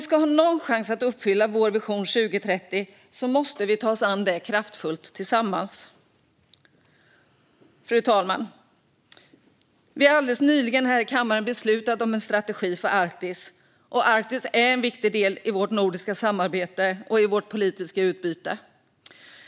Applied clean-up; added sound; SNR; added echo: none; none; none; none.